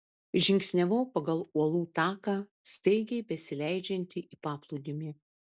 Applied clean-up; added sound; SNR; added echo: none; none; none; none.